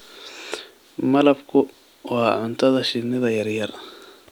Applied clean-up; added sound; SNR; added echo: none; none; none; none.